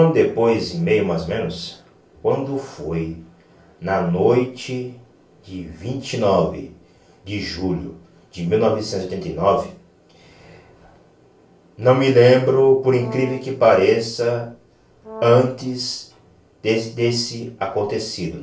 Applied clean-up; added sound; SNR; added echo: none; Brass instrument; 15 dB; reverberation time 0.3 s.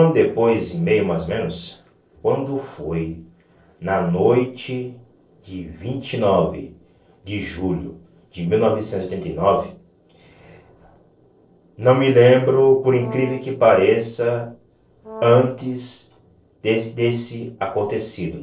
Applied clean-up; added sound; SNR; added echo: neural separator model SepFormer DNS4.